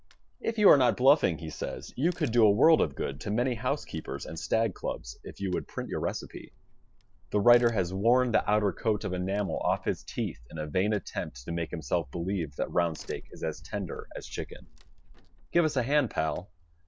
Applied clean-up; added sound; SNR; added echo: none; Crack; 17 dB; none.